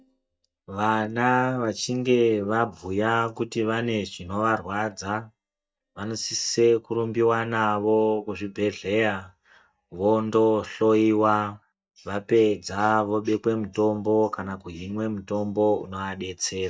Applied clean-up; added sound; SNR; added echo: neural mask model DeepFilterNet 3.